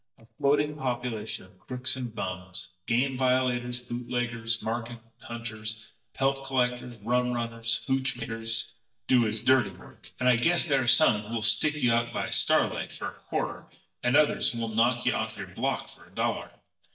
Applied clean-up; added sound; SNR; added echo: neural mask model DeepFilterNet 3.